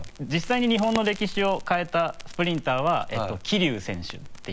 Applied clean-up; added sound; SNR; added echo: none; Crackle; 12 dB; none.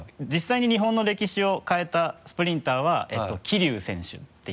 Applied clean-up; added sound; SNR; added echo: none; none; none; none.